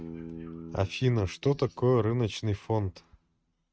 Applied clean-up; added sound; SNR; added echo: neural mask model RNNoise.